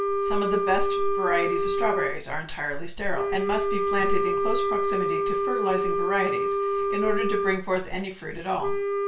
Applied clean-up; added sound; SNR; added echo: none; Wind instrument, woodwind instrument; -1 dB; reverberation time 0.3 s.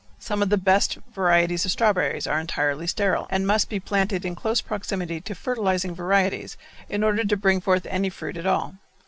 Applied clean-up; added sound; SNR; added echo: none; none; none; none.